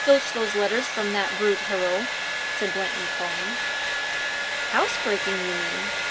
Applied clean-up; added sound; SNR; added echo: none; Domestic sounds, home sounds; 0 dB; none.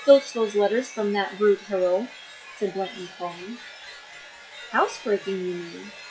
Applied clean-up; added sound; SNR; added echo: classical method log-MMSE.